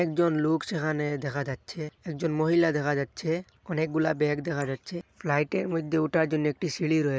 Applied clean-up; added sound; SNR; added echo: neural mask model Resemble Enhance denoiser.